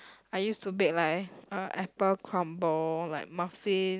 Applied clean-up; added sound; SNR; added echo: none; none; none; none.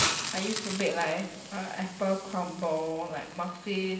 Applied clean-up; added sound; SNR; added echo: none; Hiss; 5 dB; reverberation time 0.9 s.